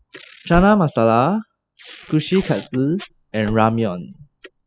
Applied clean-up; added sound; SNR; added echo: classical method spectral subtraction.